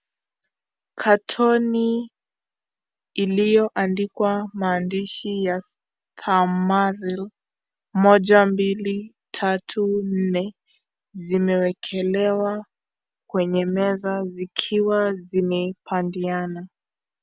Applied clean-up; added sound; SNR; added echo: none; none; none; none.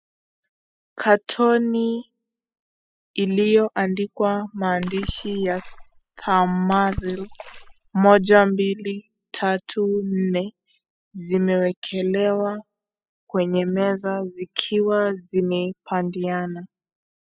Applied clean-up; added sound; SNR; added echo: classical method spectral subtraction.